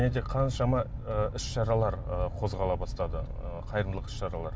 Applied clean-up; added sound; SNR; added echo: none; none; none; none.